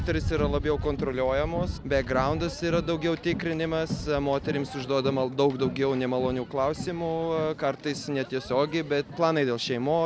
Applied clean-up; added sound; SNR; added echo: none; none; none; none.